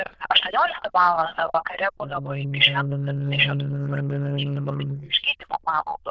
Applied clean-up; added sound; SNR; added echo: neural diffusion model UNIVERSE++.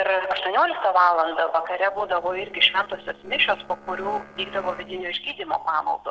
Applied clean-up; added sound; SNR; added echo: neural separator model SepFormer DNS4.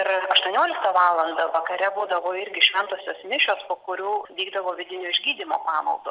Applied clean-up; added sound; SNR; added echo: none; none; none; none.